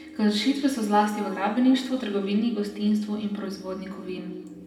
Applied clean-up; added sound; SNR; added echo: none; none; none; reverberation time 1.7 s.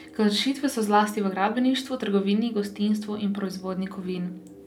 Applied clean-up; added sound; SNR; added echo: none; none; none; none.